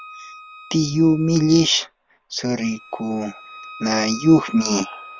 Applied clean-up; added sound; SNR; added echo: none; Wind instrument, woodwind instrument; 19 dB; none.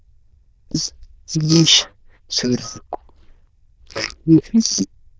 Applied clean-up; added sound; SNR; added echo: neural diffusion model UNIVERSE++.